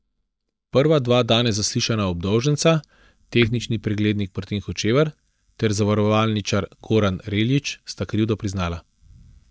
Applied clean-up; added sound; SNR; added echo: neural mask model DeepFilterNet 3.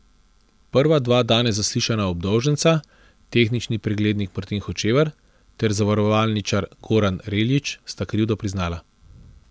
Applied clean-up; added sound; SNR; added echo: none; none; none; none.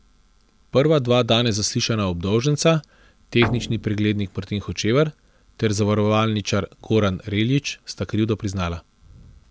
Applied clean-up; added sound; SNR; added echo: none; Guitar; 10 dB; none.